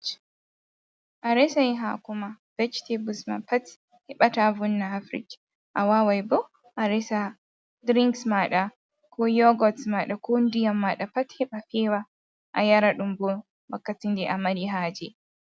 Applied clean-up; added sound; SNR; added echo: none; none; none; none.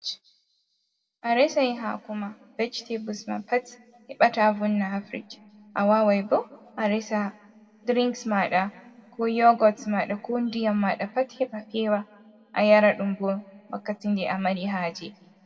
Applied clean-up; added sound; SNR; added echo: none; none; none; reverberation time 1.4 s.